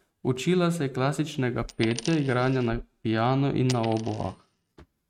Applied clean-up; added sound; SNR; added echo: neural mask model RNNoise.